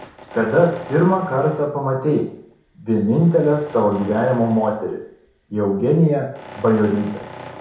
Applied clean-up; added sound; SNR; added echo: none; Tools; 20 dB; reverberation time 0.6 s.